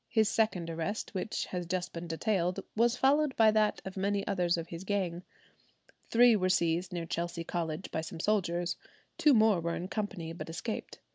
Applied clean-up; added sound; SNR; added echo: none; none; none; none.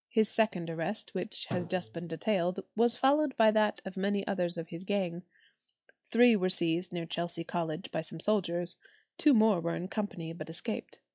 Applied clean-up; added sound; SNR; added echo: classical method log-MMSE.